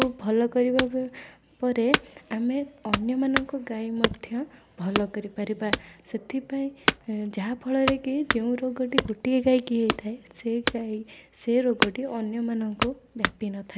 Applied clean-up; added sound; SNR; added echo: none; Wood / Domestic sounds, home sounds; 5 dB; none.